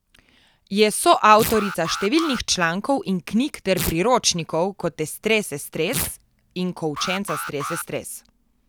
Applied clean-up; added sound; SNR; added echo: none; Alarm + Tearing; 11 dB; none.